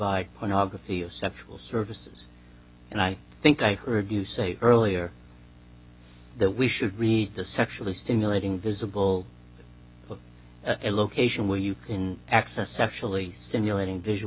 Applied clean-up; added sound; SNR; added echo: none; none; none; none.